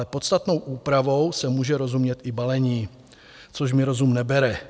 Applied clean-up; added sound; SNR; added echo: none; none; none; none.